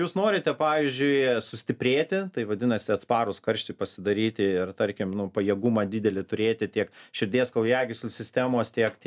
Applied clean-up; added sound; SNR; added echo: none; none; none; none.